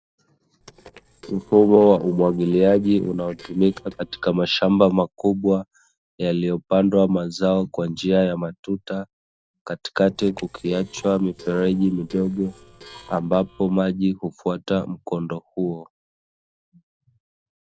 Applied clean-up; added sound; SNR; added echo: neural separator model SepFormer DNS4.